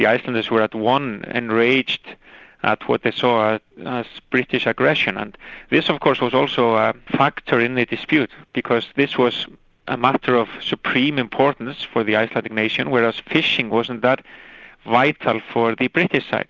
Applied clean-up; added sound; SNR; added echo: none; none; none; none.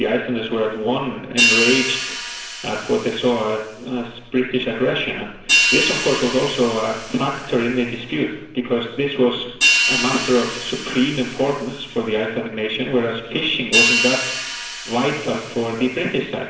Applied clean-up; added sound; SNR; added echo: none; Hi-hat; 3 dB; reverberation time 0.7 s.